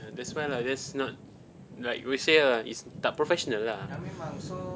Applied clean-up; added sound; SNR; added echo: none; Thunder / Rain; 13 dB; none.